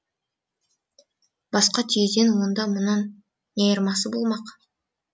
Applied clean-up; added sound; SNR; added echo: none; none; none; none.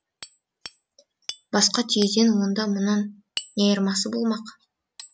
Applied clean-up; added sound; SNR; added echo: none; Hammer; 18 dB; none.